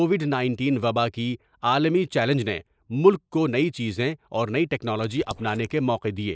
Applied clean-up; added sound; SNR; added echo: neural mask model Resemble Enhance denoiser.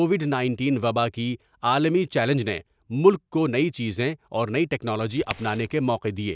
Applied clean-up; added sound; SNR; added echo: none; Crack; 15 dB; none.